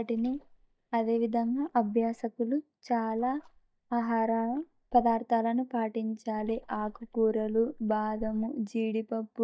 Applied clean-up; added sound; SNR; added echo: neural mask model DeepFilterNet 3.